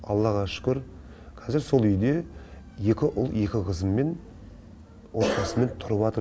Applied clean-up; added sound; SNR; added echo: none; none; none; none.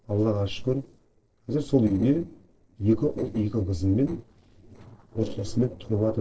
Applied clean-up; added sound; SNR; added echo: neural separator model SepFormer DNS4.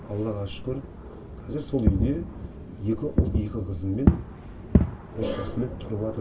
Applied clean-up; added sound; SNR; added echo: none; Fireworks; -2 dB; reverberation time 0.2 s.